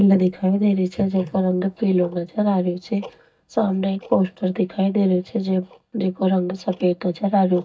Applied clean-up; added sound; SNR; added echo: neural mask model DeepFilterNet 3.